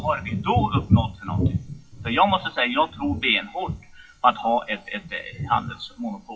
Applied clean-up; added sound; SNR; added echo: classical method WPE with log-MMSE.